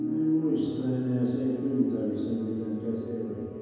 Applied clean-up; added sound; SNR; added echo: none; Bowed string instrument; 16 dB; reverberation time 2.2 s.